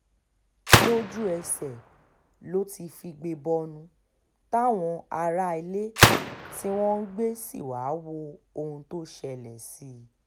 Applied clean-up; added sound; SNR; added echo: none; Gunshot, gunfire; -3 dB; none.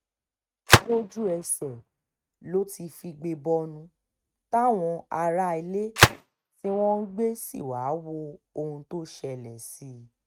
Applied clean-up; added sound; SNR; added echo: neural mask model RNNoise.